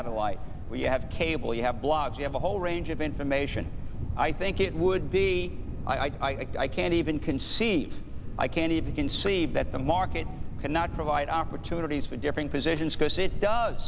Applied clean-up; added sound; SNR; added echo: none; Thunder; 3 dB; none.